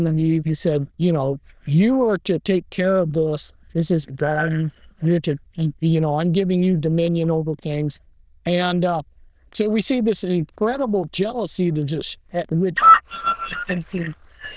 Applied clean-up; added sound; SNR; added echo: neural diffusion model UNIVERSE++.